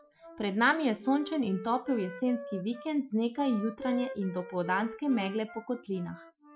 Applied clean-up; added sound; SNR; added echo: classical method Wiener filter.